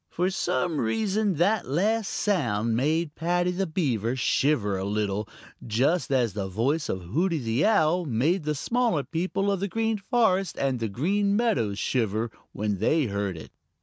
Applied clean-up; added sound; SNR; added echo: none; none; none; none.